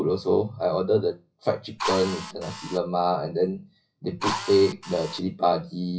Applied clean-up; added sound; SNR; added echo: classical method WPE with log-MMSE.